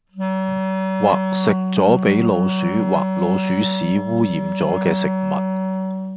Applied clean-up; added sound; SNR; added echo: none; Wind instrument, woodwind instrument; 0 dB; none.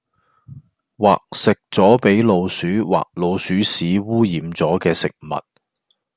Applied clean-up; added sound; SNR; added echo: none; none; none; none.